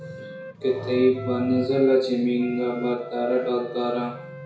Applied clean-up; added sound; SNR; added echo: none; Wind instrument, woodwind instrument; 17 dB; reverberation time 0.6 s.